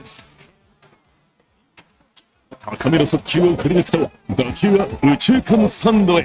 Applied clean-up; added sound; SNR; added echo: neural mask model RNNoise.